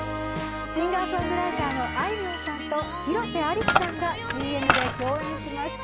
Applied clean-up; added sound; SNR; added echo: none; Coin (dropping); 0 dB; none.